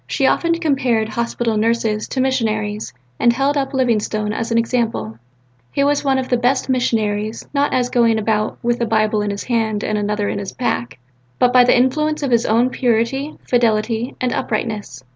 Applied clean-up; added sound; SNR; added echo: none; none; none; none.